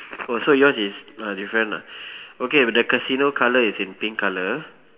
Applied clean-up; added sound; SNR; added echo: none; none; none; reverberation time 0.7 s.